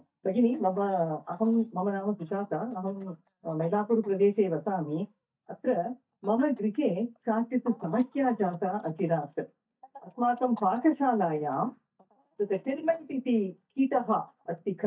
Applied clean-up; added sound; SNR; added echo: neural mask model DeepFilterNet 3.